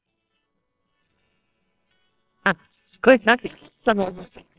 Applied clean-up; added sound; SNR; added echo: neural separator model SepFormer WHAMR!.